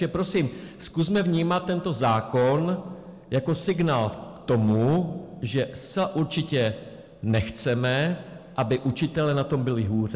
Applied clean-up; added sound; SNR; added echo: none; none; none; none.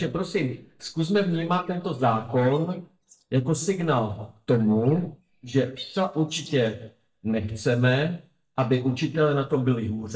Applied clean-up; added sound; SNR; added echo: neural mask model DeepFilterNet 3.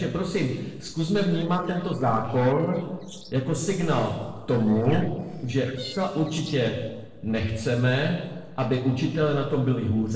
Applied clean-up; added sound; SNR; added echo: neural separator model SepFormer DNS4.